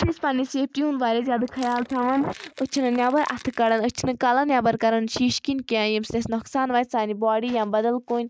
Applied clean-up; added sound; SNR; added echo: neural mask model RNNoise.